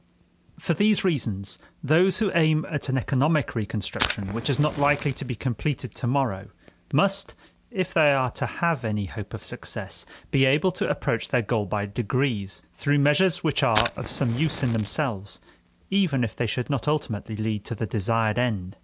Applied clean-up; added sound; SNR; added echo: none; Fire; 14 dB; none.